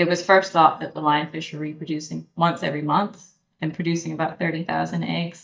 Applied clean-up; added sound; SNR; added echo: neural mask model DeepFilterNet 3.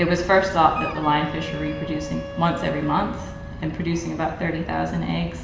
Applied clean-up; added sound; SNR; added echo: none; Wind instrument, woodwind instrument; 12 dB; reverberation time 1.1 s.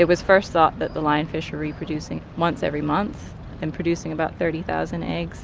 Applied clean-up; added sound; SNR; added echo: none; none; none; none.